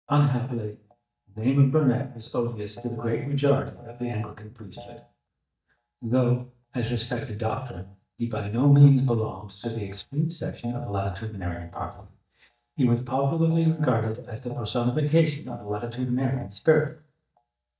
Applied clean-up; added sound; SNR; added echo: neural mask model DeepFilterNet 3.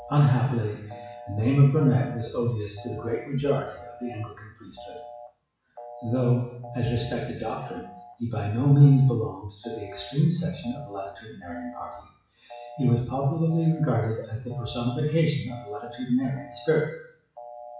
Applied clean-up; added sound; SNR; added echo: classical method WPE with log-MMSE.